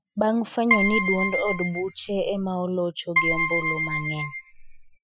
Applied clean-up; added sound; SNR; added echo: classical method Wiener filter.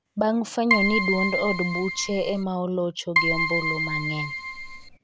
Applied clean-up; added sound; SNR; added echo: none; Keyboard (musical); 0 dB; none.